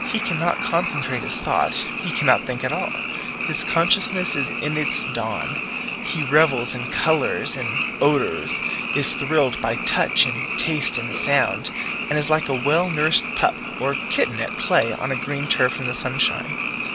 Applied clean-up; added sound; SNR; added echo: none; Frog; 4 dB; none.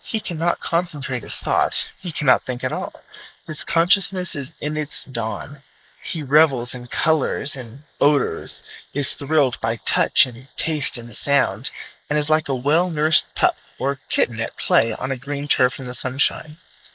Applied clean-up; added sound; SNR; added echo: neural mask model Resemble Enhance denoiser.